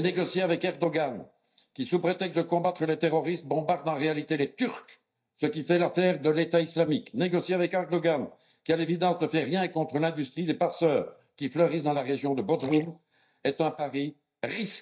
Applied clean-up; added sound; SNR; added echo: neural mask model DeepFilterNet 3.